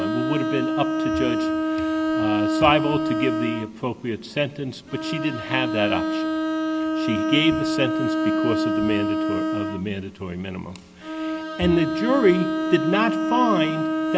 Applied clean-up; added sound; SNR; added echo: none; Bowed string instrument; -1 dB; none.